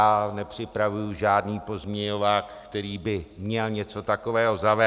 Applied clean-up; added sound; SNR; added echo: none; none; none; none.